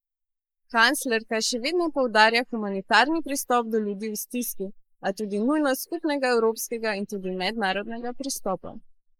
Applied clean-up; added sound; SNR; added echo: neural mask model Resemble Enhance denoiser.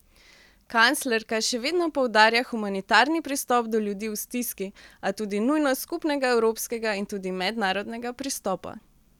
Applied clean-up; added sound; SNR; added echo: none; none; none; none.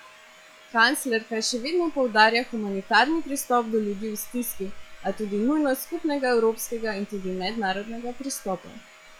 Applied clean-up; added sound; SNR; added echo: classical method log-MMSE.